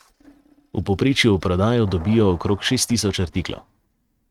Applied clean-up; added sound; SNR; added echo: neural mask model RNNoise.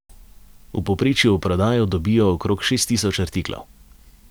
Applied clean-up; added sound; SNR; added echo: none; none; none; none.